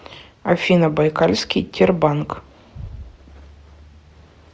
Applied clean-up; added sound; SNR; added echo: none; none; none; none.